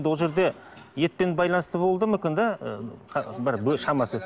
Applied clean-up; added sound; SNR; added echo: none; none; none; none.